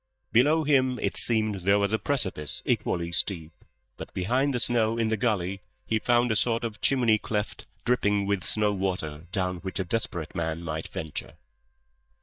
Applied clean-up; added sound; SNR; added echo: neural mask model DeepFilterNet 3.